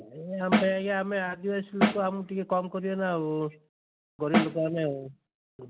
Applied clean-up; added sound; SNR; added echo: none; Snare drum; 0 dB; none.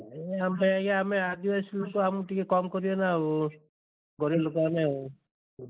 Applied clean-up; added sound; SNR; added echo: neural mask model Resemble Enhance denoiser.